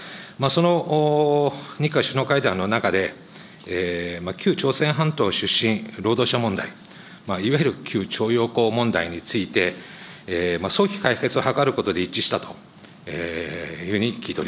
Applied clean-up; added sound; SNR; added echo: none; none; none; none.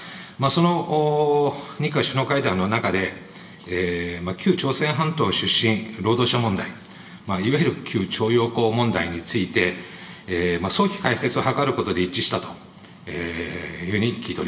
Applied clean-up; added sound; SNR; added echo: none; none; none; reverberation time 0.9 s.